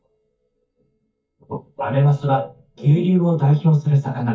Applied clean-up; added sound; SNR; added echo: neural mask model DeepFilterNet 3.